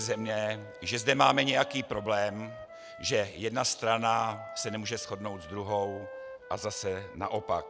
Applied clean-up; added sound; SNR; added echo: none; Wind instrument, woodwind instrument; 15 dB; none.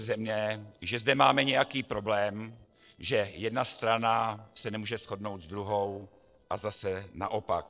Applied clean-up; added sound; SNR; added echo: neural separator model SepFormer DNS4.